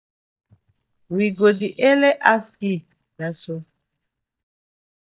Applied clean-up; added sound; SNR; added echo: neural mask model DeepFilterNet 3.